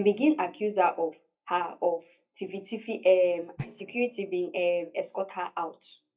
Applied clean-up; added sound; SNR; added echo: neural mask model DeepFilterNet 3.